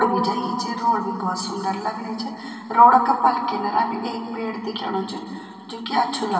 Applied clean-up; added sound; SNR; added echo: none; none; none; reverberation time 2.6 s.